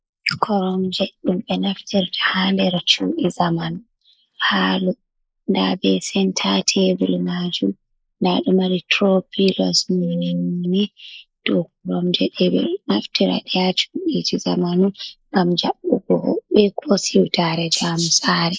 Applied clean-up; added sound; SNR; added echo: neural mask model Resemble Enhance denoiser.